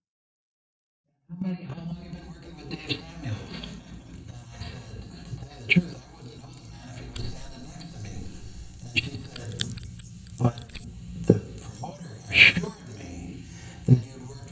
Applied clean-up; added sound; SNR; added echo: neural mask model DeepFilterNet 3.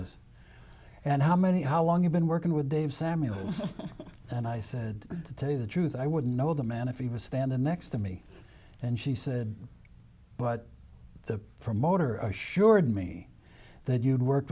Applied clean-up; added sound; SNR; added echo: none; none; none; none.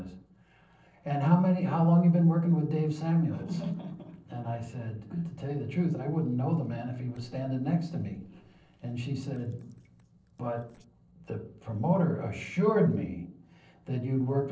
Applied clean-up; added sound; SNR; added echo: neural separator model SepFormer DNS4.